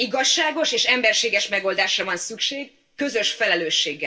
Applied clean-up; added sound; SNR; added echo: none; none; none; reverberation time 0.2 s.